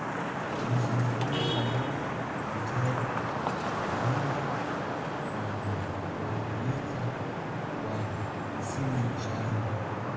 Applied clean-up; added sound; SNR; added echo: none; Traffic noise, roadway noise / Vehicle horn, car horn, honking; -2 dB; reverberation time 2.4 s.